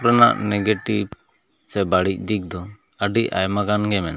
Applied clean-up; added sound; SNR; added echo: none; none; none; none.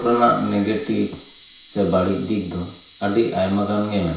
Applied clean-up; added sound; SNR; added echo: none; Camera; 17 dB; reverberation time 0.6 s.